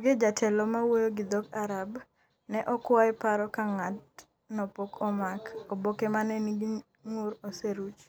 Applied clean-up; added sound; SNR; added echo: none; none; none; none.